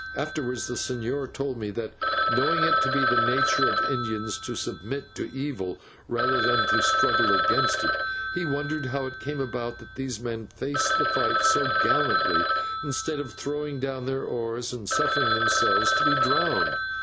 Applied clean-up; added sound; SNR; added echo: none; Telephone; -3 dB; none.